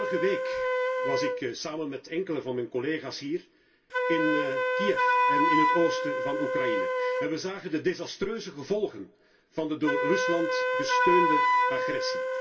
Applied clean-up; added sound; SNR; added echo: none; Wind instrument, woodwind instrument; -3 dB; reverberation time 0.2 s.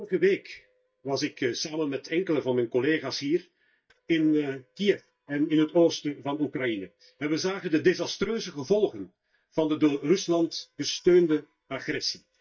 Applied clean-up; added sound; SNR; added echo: neural mask model DeepFilterNet 3.